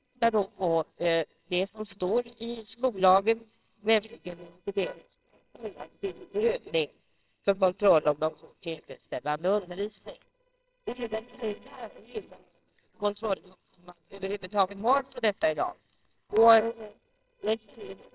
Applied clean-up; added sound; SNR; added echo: neural separator model SepFormer WHAMR!.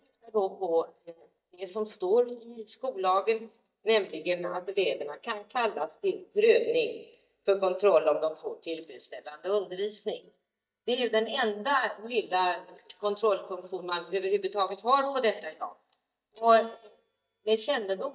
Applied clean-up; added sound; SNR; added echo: neural mask model DeepFilterNet 3.